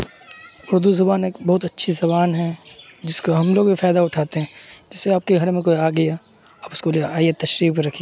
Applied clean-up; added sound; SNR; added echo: none; none; none; none.